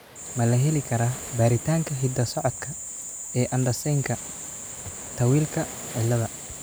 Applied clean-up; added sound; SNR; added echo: none; Waves, surf; 18 dB; none.